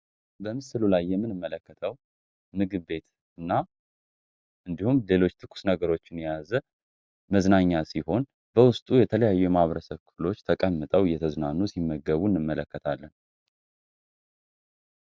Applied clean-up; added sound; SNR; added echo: none; none; none; none.